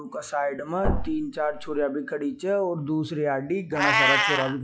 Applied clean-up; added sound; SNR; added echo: classical method log-MMSE.